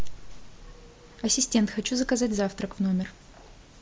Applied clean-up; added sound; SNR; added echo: none; none; none; none.